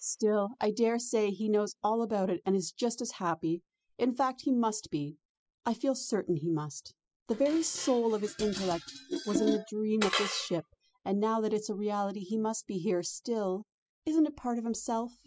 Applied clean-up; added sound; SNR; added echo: classical method spectral subtraction.